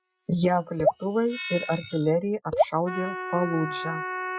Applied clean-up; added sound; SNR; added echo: classical method Wiener filter.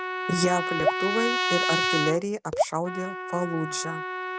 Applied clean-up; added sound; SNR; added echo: none; Trumpet + Raindrop / Drip; -1 dB; none.